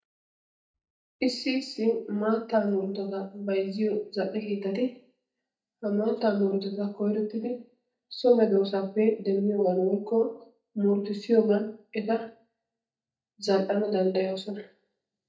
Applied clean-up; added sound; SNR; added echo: neural mask model DeepFilterNet 3.